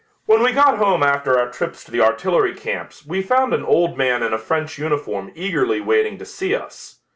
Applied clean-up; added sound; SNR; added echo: none; none; none; none.